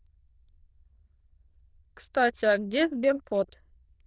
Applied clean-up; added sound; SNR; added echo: neural diffusion model UNIVERSE++.